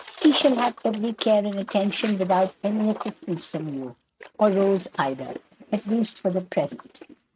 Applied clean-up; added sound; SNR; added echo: neural mask model RNNoise.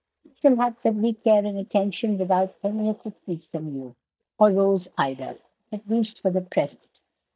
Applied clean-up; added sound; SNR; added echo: neural mask model DeepFilterNet 3.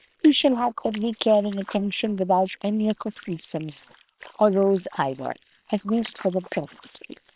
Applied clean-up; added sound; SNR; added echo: neural separator model SepFormer WHAM!.